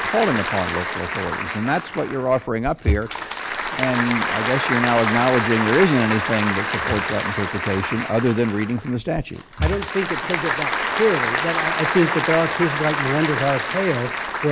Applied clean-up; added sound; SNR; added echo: none; Applause / Crowd; 3 dB; none.